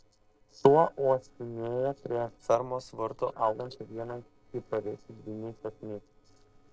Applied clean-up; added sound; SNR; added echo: neural separator model SepFormer DNS4.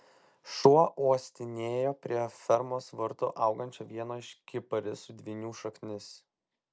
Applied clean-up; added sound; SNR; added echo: none; none; none; none.